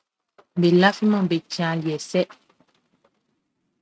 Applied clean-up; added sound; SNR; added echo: neural mask model RNNoise.